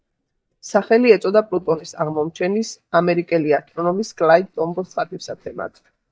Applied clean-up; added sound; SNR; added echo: neural mask model DeepFilterNet 3.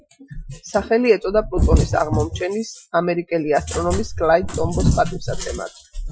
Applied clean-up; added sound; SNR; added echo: classical method Wiener filter.